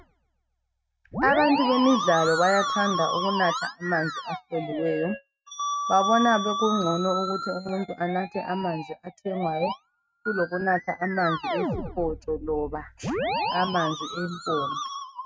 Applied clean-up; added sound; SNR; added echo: neural mask model RNNoise.